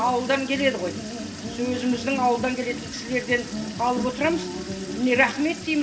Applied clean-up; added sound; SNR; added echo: none; Sink (filling or washing) / Water tap, faucet; 17 dB; reverberation time 0.8 s.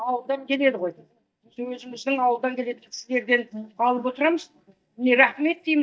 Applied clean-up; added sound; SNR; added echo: neural mask model DeepFilterNet 3.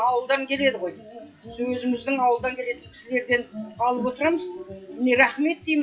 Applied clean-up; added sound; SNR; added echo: classical method WPE with log-MMSE.